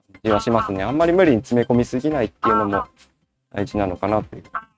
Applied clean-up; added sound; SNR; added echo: neural mask model RNNoise.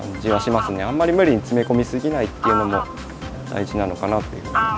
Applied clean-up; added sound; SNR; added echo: none; Fowl; 6 dB; none.